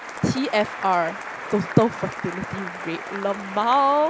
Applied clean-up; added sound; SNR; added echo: none; Applause; 11 dB; none.